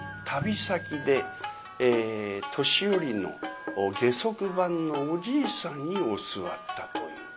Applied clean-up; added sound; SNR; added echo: none; none; none; none.